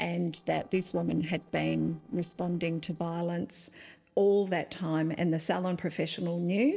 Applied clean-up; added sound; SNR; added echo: neural separator model SepFormer DNS4.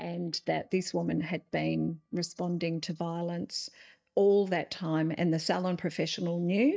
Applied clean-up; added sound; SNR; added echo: neural mask model DeepFilterNet 3.